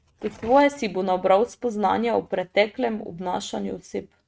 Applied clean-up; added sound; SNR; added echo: neural mask model RNNoise.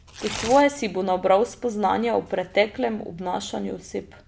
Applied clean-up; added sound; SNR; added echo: none; Tearing; 18 dB; none.